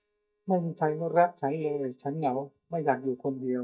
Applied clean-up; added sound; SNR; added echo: neural mask model DeepFilterNet 3.